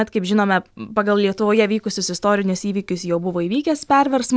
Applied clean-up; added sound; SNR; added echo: none; none; none; none.